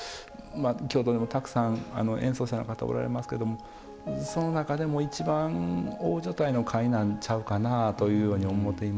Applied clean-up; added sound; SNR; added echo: none; none; none; none.